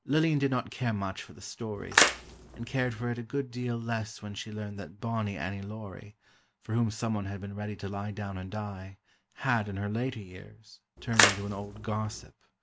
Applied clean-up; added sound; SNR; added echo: none; Splash, splatter; -4 dB; none.